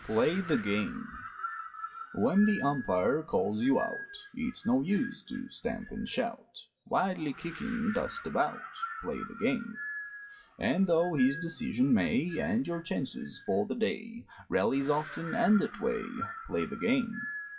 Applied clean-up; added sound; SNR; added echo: classical method WPE with log-MMSE.